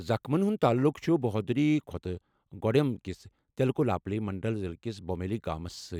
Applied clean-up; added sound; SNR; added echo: none; none; none; none.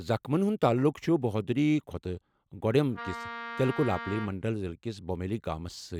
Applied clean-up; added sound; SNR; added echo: none; Wind instrument, woodwind instrument; 11 dB; none.